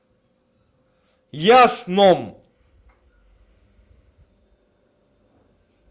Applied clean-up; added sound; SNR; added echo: none; none; none; none.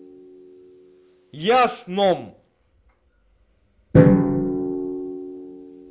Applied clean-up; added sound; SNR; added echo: none; Drum; -3 dB; none.